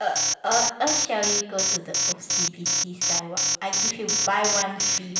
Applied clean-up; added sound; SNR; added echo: none; Alarm; -3 dB; reverberation time 0.8 s.